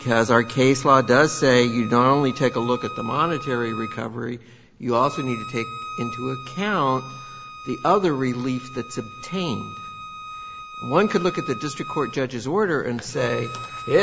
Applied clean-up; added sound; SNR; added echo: none; Bowed string instrument; 14 dB; none.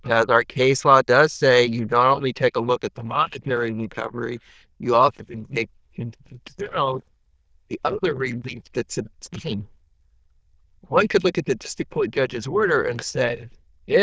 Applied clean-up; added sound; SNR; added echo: neural diffusion model UNIVERSE++.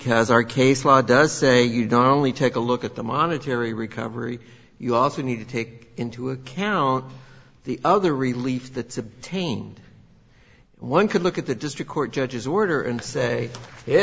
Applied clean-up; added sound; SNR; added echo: none; none; none; none.